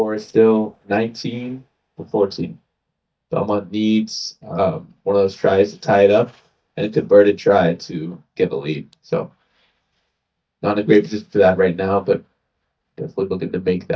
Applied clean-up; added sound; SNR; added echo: neural mask model DeepFilterNet 3.